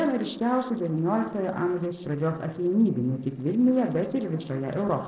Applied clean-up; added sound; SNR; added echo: neural separator model SepFormer DNS4.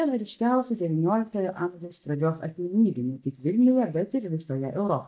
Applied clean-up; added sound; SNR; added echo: neural mask model DeepFilterNet 3.